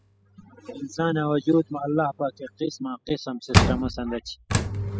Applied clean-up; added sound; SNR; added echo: classical method spectral subtraction.